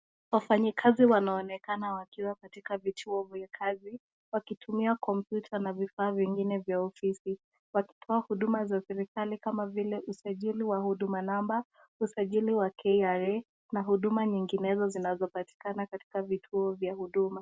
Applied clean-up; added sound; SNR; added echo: none; none; none; none.